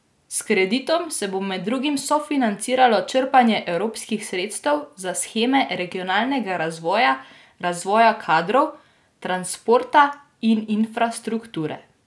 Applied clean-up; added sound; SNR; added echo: none; none; none; none.